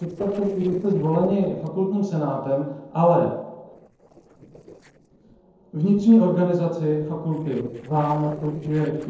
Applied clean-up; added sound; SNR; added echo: neural separator model SepFormer DNS4.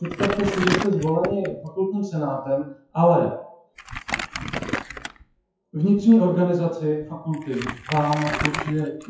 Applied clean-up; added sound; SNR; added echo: classical method WPE with log-MMSE.